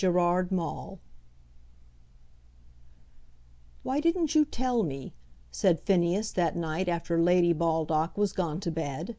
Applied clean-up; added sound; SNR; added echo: none; none; none; none.